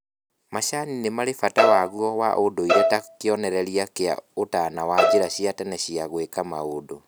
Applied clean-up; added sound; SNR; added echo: none; Bowed string instrument; -1 dB; none.